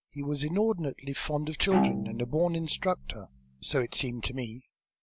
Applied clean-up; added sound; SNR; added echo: none; Bowed string instrument; 5 dB; none.